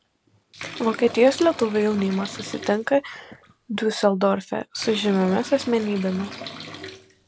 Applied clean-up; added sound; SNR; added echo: none; Bathtub (filling or washing) / Liquid; 15 dB; none.